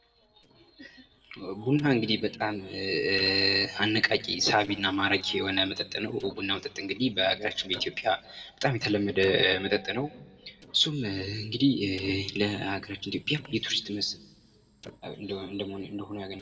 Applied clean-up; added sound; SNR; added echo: neural separator model SepFormer DNS4.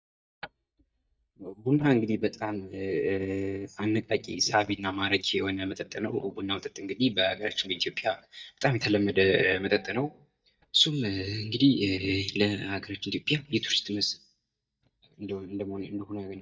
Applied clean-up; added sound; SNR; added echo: neural mask model DeepFilterNet 3.